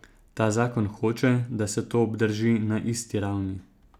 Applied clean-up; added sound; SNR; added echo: none; none; none; none.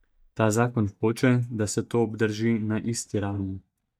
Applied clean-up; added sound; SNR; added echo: neural mask model DeepFilterNet 3.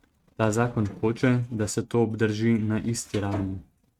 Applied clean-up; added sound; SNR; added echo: neural mask model RNNoise.